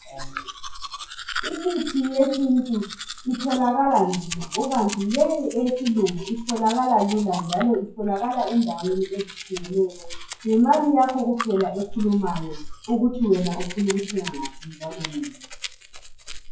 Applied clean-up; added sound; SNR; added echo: classical method WPE with log-MMSE.